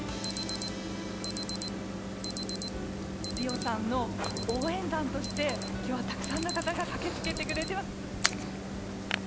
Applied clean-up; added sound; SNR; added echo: none; Alarm; -1 dB; none.